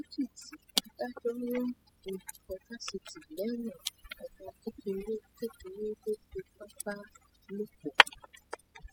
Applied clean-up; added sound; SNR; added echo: classical method spectral subtraction.